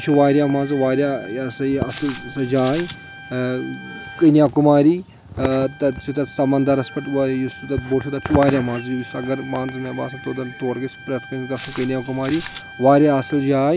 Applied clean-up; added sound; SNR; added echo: none; Bowed string instrument + Walk, footsteps; 18 dB; none.